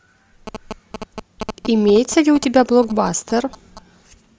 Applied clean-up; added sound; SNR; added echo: none; Telephone; 16 dB; none.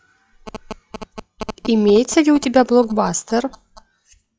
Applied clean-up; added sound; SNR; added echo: classical method log-MMSE.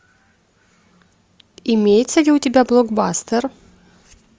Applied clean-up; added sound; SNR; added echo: none; none; none; none.